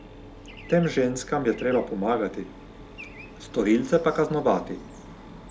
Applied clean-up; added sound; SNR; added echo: none; Mechanisms + Traffic noise, roadway noise / Bird; 17 dB; none.